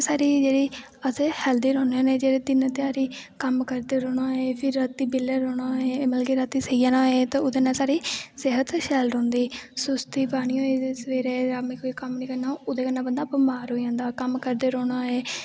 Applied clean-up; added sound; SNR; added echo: none; none; none; none.